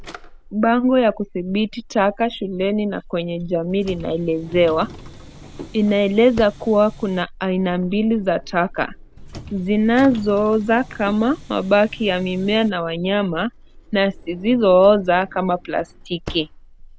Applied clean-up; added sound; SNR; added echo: none; Subway, metro, underground + Drawer open or close; 18 dB; none.